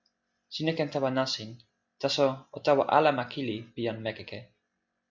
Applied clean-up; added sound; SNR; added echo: none; none; none; none.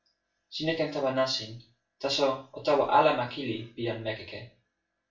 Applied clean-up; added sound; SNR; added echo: none; none; none; reverberation time 0.3 s.